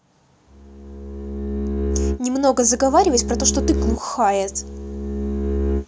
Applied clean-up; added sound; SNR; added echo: none; Bowed string instrument; 2 dB; none.